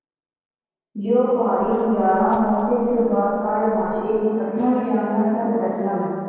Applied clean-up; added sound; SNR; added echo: neural separator model SepFormer DNS4.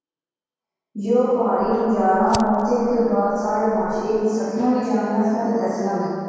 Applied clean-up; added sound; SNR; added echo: none; Fire; 18 dB; reverberation time 2.2 s.